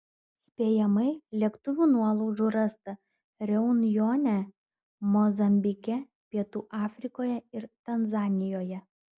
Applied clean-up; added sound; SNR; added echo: none; none; none; none.